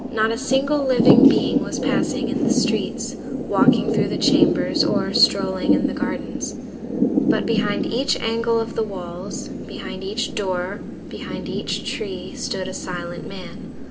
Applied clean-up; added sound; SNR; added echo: none; Thunder / Rain; -3 dB; reverberation time 0.5 s.